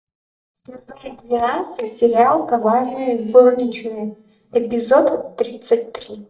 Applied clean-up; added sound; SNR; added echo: neural mask model DeepFilterNet 3.